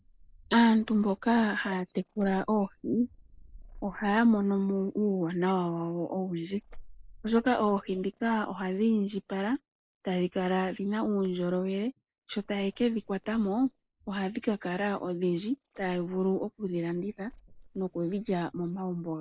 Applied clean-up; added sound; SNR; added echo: neural mask model Resemble Enhance denoiser.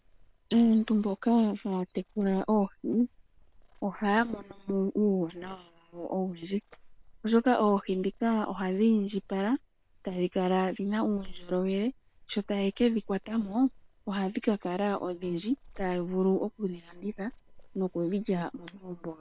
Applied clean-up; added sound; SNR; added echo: neural separator model SepFormer WHAM!.